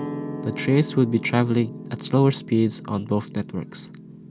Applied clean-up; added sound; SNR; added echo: none; Guitar + Piano; 11 dB; none.